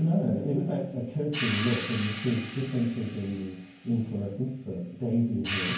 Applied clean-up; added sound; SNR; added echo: none; Hi-hat; 10 dB; reverberation time 0.9 s.